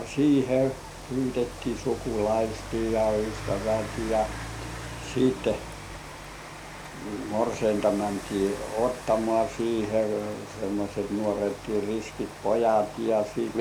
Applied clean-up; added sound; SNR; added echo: none; Rain; 12 dB; none.